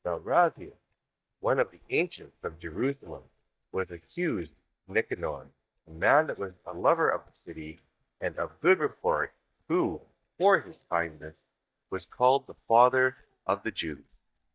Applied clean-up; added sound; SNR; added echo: neural mask model DeepFilterNet 3.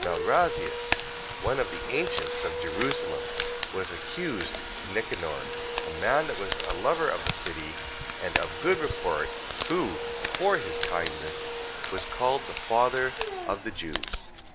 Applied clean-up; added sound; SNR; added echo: none; Domestic sounds, home sounds + Crumpling, crinkling; 3 dB; none.